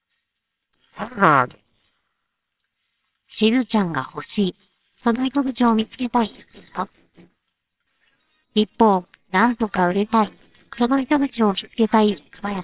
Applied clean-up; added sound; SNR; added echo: neural separator model SepFormer WHAMR!.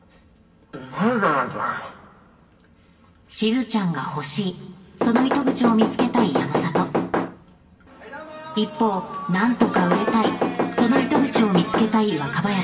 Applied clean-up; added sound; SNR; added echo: none; Knock / Wood; 0 dB; reverberation time 1.7 s.